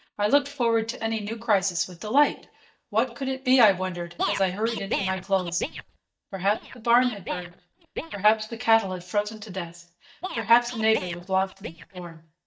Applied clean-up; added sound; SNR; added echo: neural mask model DeepFilterNet 3.